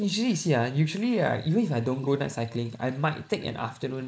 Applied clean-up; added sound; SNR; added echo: neural mask model Resemble Enhance denoiser.